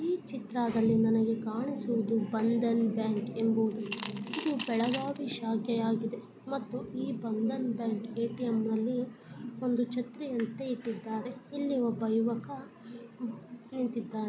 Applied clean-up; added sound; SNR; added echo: none; Coin (dropping) / Glass; 12 dB; none.